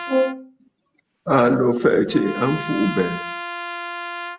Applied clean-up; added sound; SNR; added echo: none; Brass instrument + Trumpet; 7 dB; none.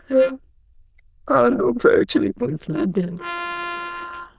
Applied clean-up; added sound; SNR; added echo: neural diffusion model UNIVERSE++.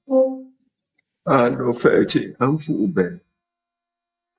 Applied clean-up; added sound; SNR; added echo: neural mask model DeepFilterNet 3.